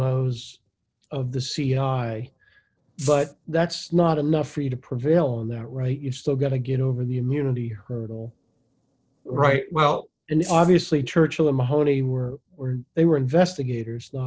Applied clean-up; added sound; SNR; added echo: neural separator model SepFormer DNS4.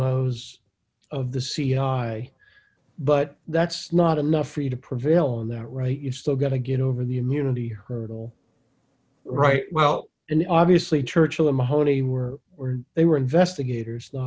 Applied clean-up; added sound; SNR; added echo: none; none; none; none.